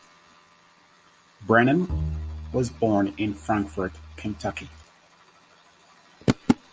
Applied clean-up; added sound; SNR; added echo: none; Bowed string instrument; 8 dB; none.